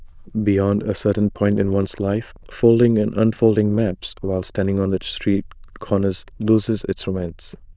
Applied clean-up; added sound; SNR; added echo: neural diffusion model UNIVERSE++.